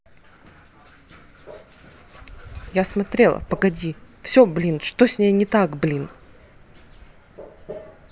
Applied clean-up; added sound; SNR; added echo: none; none; none; none.